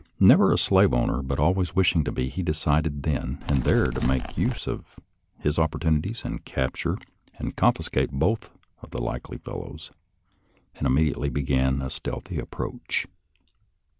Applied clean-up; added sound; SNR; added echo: none; Animal; 7 dB; none.